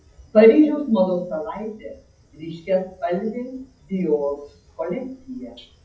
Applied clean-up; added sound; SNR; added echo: classical method WPE with log-MMSE.